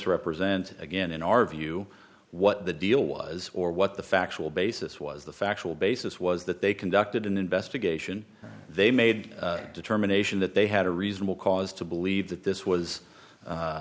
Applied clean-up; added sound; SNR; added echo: none; none; none; none.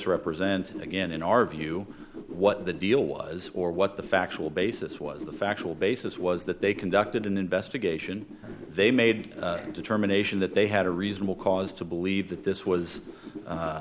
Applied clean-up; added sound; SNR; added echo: none; Whoosh, swoosh, swish; 15 dB; none.